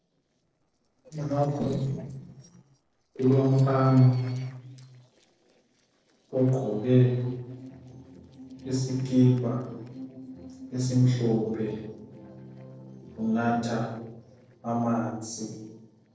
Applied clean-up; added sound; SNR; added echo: neural separator model SepFormer DNS4.